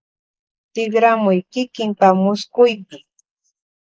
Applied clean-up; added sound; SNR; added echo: neural mask model Resemble Enhance denoiser.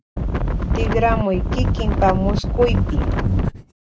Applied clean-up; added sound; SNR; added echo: none; Wind + Breathing; -4 dB; none.